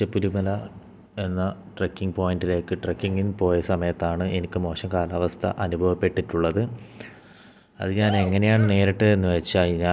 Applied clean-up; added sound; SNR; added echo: none; Cheering; 11 dB; none.